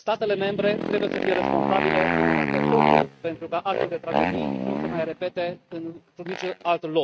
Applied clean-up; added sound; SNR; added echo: neural mask model RNNoise.